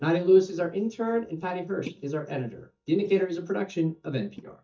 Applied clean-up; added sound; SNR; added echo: neural mask model DeepFilterNet 3.